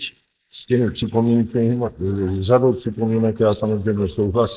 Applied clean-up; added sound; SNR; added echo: neural mask model Resemble Enhance denoiser.